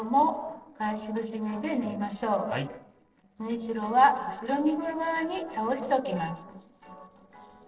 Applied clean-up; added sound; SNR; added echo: neural separator model SepFormer DNS4.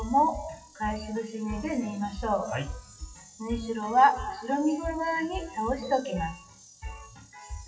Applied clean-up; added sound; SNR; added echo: classical method WPE with log-MMSE.